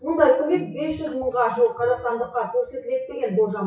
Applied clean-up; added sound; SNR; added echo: classical method WPE with log-MMSE.